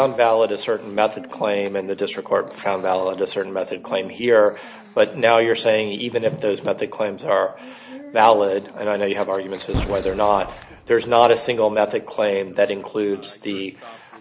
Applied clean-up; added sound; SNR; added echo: none; Boom; 13 dB; none.